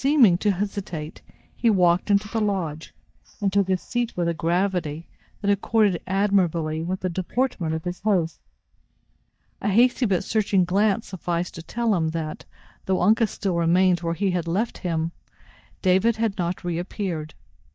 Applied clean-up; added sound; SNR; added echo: neural mask model DeepFilterNet 3.